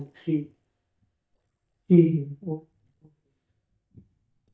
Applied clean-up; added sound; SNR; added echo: neural mask model DeepFilterNet 3.